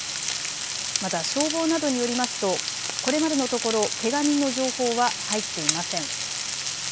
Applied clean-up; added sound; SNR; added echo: none; Frying (food); 2 dB; none.